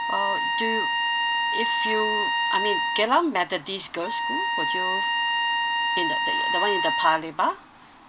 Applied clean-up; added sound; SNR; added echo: none; Bowed string instrument; -3 dB; none.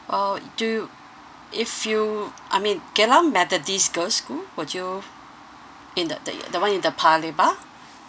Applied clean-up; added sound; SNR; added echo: none; none; none; none.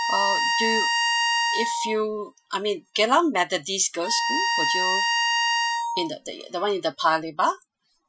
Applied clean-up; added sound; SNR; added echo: classical method Wiener filter.